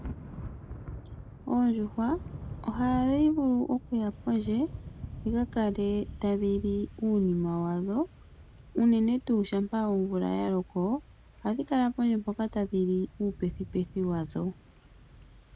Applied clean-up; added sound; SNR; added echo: none; Thunder / Rain; 15 dB; none.